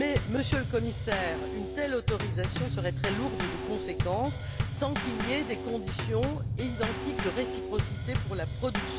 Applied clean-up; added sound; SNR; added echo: none; Bass drum / Snare drum / Drum kit; -1 dB; none.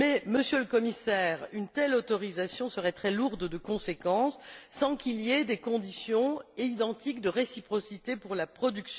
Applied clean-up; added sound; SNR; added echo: none; none; none; none.